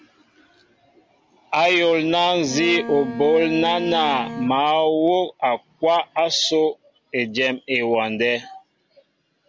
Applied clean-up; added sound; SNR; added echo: none; Bowed string instrument; 11 dB; none.